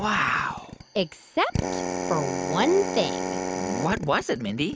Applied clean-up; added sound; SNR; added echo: none; Drill; 4 dB; none.